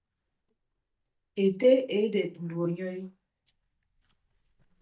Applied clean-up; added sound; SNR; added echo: neural mask model DeepFilterNet 3.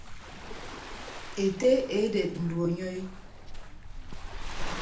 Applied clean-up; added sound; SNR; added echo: none; Waves, surf; 7 dB; reverberation time 0.4 s.